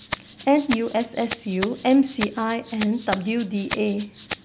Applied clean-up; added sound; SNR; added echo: none; Rattle (instrument); 11 dB; none.